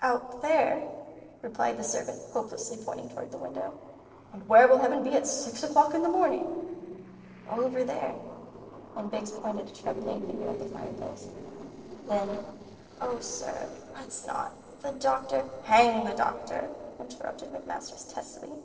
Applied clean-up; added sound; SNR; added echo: neural separator model SepFormer DNS4.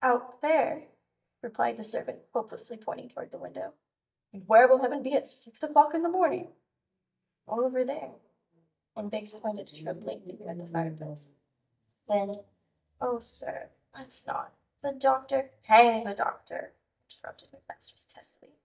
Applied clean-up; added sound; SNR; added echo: neural mask model DeepFilterNet 3.